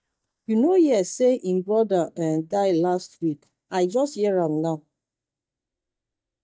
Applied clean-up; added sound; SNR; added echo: neural mask model DeepFilterNet 3.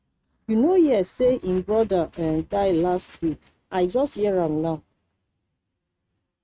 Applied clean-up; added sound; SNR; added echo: neural mask model RNNoise.